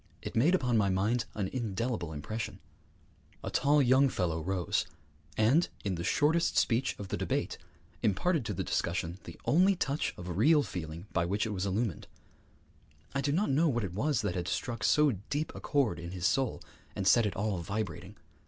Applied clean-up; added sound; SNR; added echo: none; none; none; none.